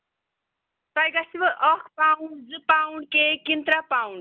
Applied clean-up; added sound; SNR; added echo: none; none; none; none.